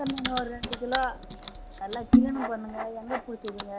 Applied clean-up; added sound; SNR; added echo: none; Typing; -4 dB; none.